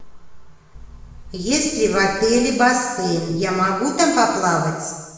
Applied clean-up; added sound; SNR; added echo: none; Buzz; 18 dB; reverberation time 1.2 s.